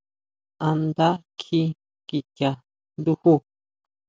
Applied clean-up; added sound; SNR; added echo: none; none; none; none.